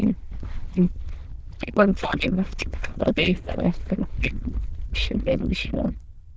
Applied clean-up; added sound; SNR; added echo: neural diffusion model UNIVERSE++.